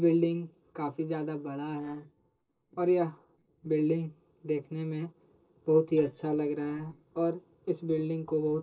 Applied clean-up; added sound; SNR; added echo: neural separator model SepFormer DNS4.